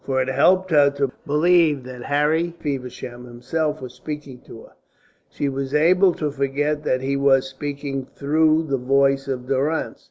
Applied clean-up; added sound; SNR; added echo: none; none; none; none.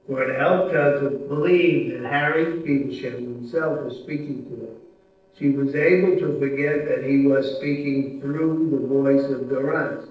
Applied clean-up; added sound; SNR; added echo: neural separator model SepFormer DNS4.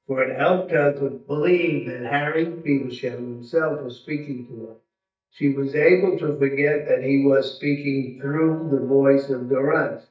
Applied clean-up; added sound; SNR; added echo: neural mask model DeepFilterNet 3.